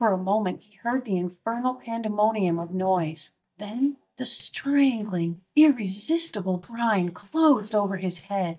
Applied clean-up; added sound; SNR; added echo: neural mask model DeepFilterNet 3.